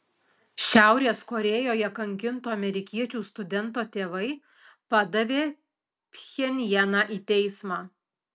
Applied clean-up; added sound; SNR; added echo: none; none; none; none.